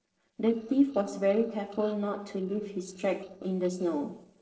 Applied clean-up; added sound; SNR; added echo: neural separator model SepFormer DNS4.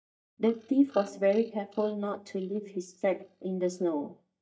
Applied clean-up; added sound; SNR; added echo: neural mask model DeepFilterNet 3.